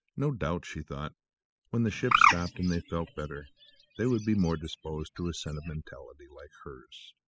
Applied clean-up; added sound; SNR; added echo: classical method spectral subtraction.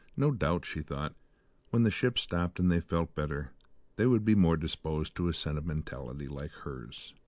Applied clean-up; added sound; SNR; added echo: none; none; none; none.